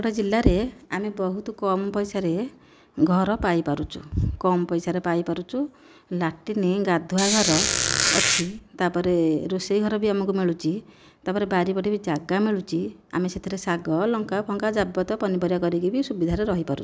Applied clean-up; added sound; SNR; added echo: none; Squeak; -2 dB; none.